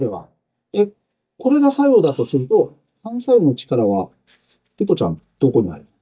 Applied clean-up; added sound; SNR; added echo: neural mask model DeepFilterNet 3.